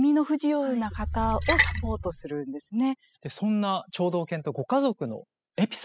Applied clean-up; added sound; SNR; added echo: classical method spectral subtraction.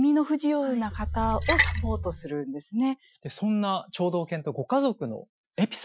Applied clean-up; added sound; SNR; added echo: classical method Wiener filter.